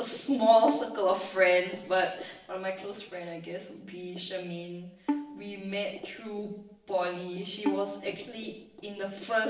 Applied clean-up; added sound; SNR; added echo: none; Bowed string instrument; 8 dB; reverberation time 0.8 s.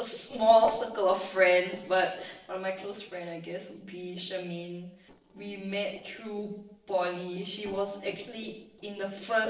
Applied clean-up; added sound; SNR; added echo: neural separator model SepFormer DNS4.